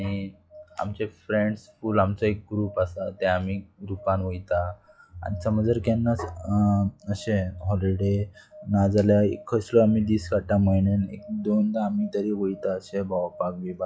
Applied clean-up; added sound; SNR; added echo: classical method log-MMSE.